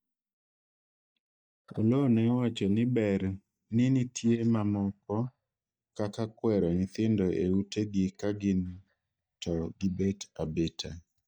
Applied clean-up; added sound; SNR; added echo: neural mask model DeepFilterNet 3.